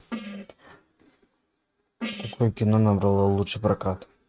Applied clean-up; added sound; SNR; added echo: neural mask model RNNoise.